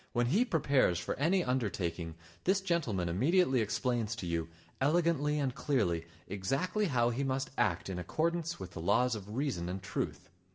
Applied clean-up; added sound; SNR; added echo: none; none; none; reverberation time 0.5 s.